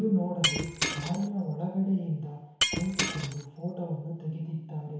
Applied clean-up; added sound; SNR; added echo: none; Shatter; 3 dB; reverberation time 1.0 s.